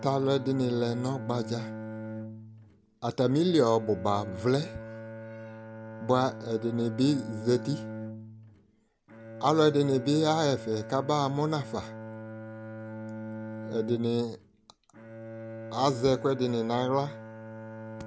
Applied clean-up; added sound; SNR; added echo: none; Bowed string instrument; 11 dB; none.